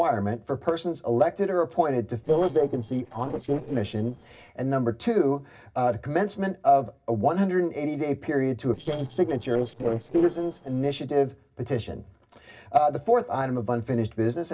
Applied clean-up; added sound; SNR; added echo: neural separator model SepFormer DNS4.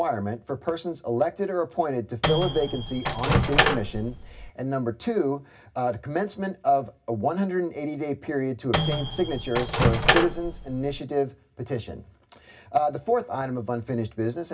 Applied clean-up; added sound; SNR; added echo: none; Microwave oven; -3 dB; reverberation time 0.4 s.